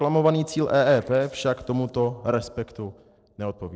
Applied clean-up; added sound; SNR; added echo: neural separator model SepFormer DNS4.